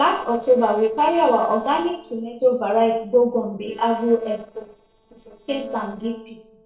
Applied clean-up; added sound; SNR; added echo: neural separator model SepFormer DNS4.